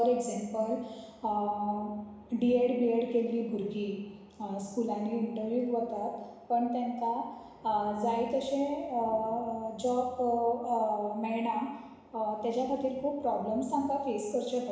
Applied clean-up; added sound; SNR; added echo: none; none; none; reverberation time 1.0 s.